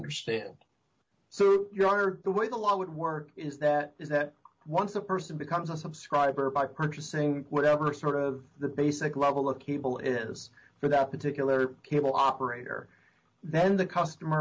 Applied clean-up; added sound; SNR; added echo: none; none; none; none.